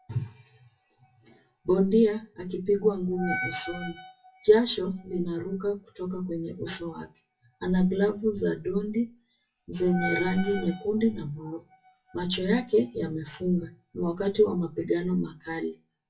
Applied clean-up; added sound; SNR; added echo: classical method WPE with log-MMSE.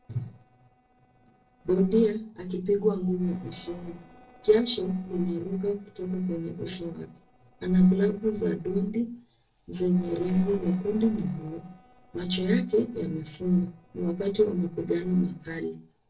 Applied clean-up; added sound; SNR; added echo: neural separator model SepFormer DNS4.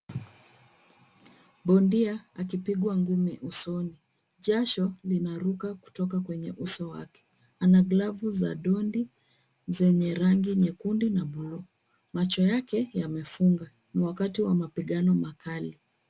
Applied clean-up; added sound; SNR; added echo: none; none; none; none.